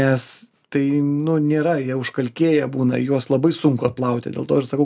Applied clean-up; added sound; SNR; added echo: none; none; none; none.